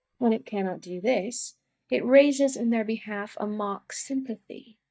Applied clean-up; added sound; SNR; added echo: neural mask model DeepFilterNet 3.